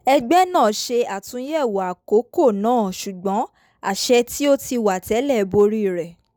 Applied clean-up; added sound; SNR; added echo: none; none; none; none.